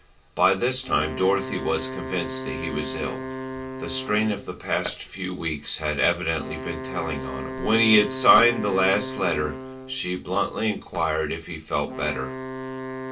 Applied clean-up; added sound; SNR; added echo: none; Wind instrument, woodwind instrument; 9 dB; reverberation time 0.2 s.